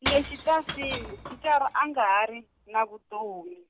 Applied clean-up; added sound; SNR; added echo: none; Shatter / Crushing; 11 dB; none.